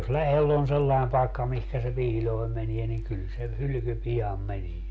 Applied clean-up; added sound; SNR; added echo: none; none; none; none.